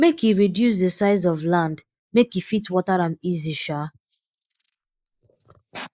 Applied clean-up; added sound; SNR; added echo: neural mask model Resemble Enhance denoiser.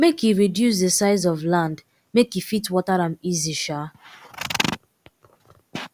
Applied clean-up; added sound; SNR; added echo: none; none; none; none.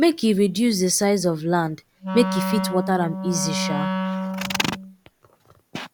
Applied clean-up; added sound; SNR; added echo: none; Wind instrument, woodwind instrument; 4 dB; none.